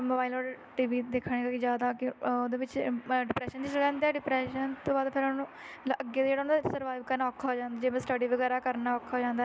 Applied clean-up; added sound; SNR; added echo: none; none; none; none.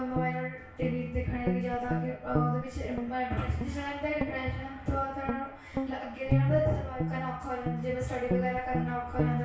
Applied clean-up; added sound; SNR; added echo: none; Guitar; 1 dB; reverberation time 0.6 s.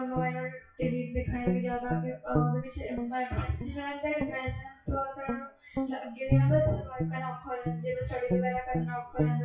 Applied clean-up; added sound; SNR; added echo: classical method WPE with log-MMSE.